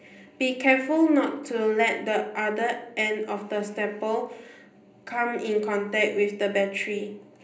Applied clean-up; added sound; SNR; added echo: none; none; none; reverberation time 0.5 s.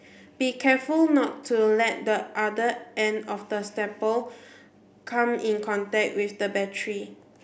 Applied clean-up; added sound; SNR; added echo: none; none; none; none.